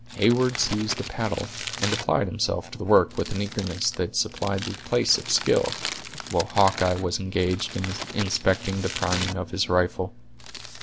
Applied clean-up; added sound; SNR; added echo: none; Crumpling, crinkling; 11 dB; none.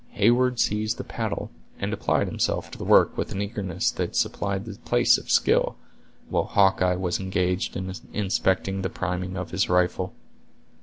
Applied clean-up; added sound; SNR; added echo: none; none; none; none.